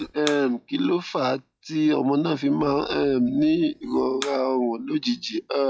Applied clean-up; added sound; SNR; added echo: classical method log-MMSE.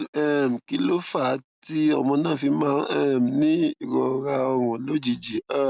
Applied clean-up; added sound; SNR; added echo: none; none; none; none.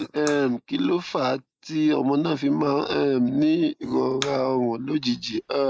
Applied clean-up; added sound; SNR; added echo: neural mask model Resemble Enhance denoiser.